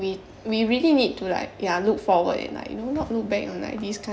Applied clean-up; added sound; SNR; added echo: none; none; none; none.